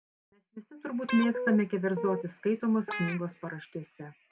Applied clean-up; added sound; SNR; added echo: none; Guitar; 7 dB; none.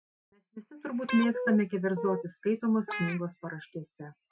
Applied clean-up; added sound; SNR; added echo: classical method Wiener filter.